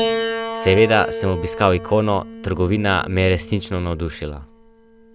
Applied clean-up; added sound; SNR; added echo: none; Piano; 8 dB; none.